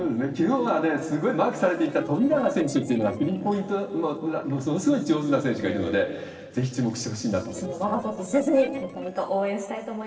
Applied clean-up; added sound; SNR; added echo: neural separator model SepFormer DNS4.